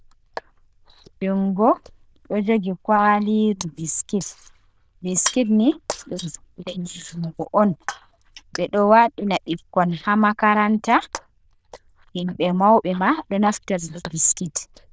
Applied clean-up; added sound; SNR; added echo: neural diffusion model UNIVERSE++.